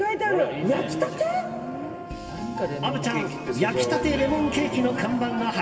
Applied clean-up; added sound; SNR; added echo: none; Brass instrument; 17 dB; reverberation time 2.5 s.